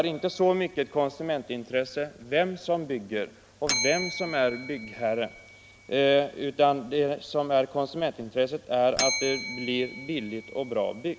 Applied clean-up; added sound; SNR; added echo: none; Bell; 11 dB; none.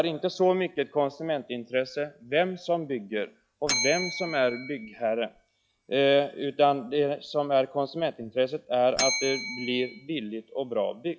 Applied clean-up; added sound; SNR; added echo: classical method log-MMSE.